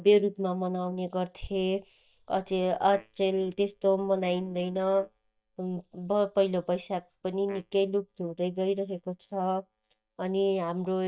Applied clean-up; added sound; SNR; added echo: neural mask model DeepFilterNet 3.